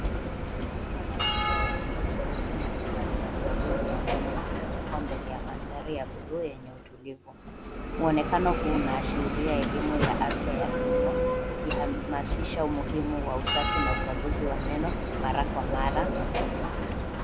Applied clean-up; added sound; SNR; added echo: none; Bell; -4 dB; none.